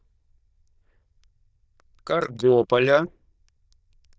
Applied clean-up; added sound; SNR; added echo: neural diffusion model UNIVERSE++.